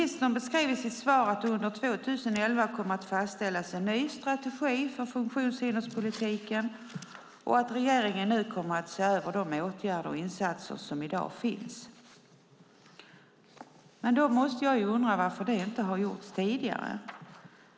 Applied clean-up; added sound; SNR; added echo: none; none; none; none.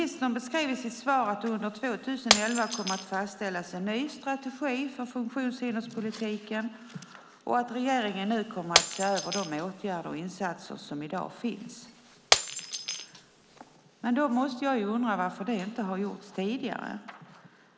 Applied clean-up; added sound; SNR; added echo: none; Shatter; 2 dB; none.